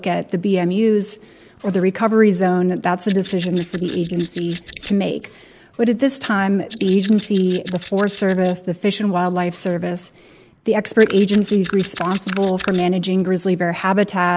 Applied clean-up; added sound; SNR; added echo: neural mask model Resemble Enhance denoiser.